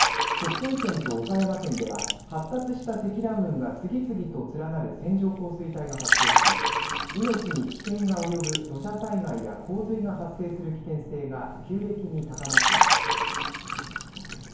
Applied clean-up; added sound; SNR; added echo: none; Liquid; -1 dB; reverberation time 1.0 s.